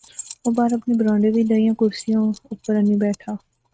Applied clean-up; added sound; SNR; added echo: neural mask model RNNoise.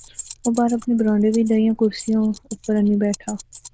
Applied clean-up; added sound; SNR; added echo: neural diffusion model UNIVERSE++.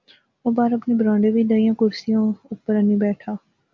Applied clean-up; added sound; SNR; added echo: none; none; none; none.